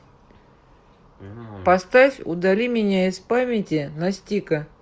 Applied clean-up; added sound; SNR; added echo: none; none; none; none.